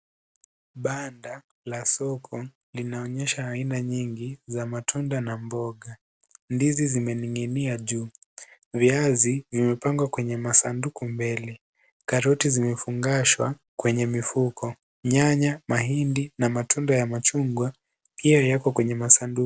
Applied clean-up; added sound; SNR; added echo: none; none; none; none.